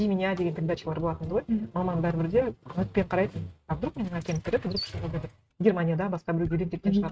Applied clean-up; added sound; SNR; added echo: neural mask model RNNoise.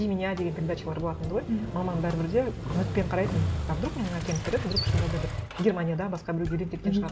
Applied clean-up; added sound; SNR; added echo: none; Motorcycle; 4 dB; none.